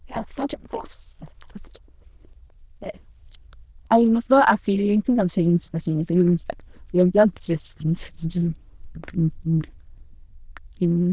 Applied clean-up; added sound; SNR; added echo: neural diffusion model UNIVERSE++.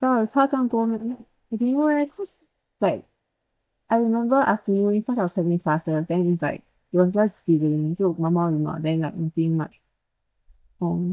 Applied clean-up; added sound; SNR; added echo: neural mask model DeepFilterNet 3.